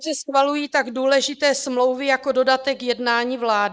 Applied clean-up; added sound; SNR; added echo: neural mask model Resemble Enhance denoiser.